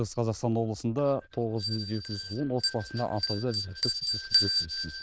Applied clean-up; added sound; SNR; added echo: neural diffusion model UNIVERSE++.